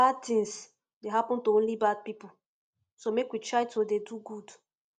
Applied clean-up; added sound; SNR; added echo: none; none; none; none.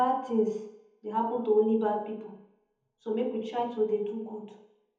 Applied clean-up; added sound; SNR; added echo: none; none; none; reverberation time 1.0 s.